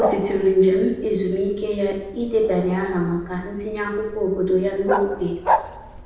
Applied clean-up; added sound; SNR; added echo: none; Bark; 7 dB; reverberation time 0.8 s.